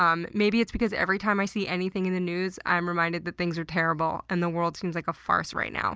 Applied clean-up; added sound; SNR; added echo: none; none; none; none.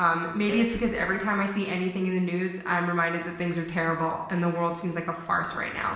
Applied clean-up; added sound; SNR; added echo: none; Fart; 16 dB; reverberation time 0.9 s.